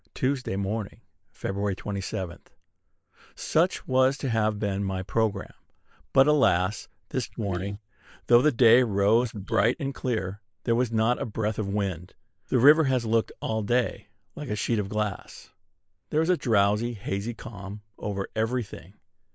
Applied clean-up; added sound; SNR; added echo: neural mask model Resemble Enhance denoiser.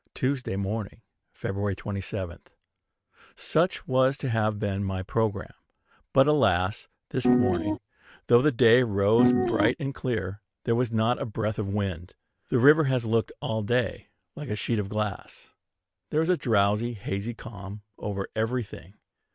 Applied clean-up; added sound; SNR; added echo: neural mask model RNNoise.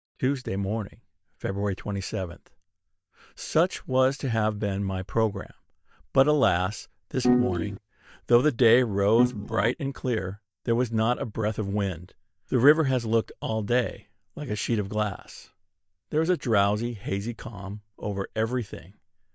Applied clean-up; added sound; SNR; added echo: neural mask model DeepFilterNet 3.